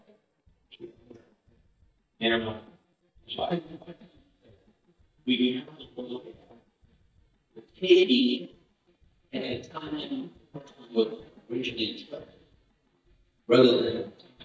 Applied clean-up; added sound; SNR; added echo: neural mask model DeepFilterNet 3.